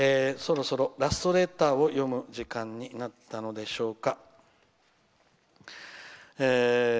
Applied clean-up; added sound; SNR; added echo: none; none; none; none.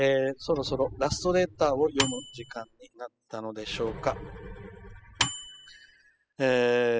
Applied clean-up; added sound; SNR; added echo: classical method spectral subtraction.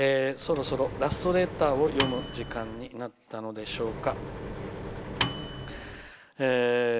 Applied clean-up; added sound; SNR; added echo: none; Microwave oven; 6 dB; none.